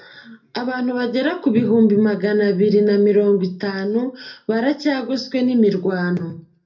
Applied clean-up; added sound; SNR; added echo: none; none; none; reverberation time 0.3 s.